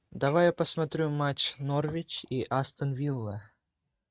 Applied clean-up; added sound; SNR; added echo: neural mask model RNNoise.